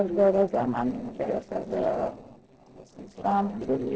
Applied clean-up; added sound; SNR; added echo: neural separator model SepFormer DNS4.